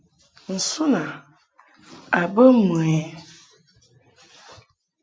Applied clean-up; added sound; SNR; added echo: none; none; none; none.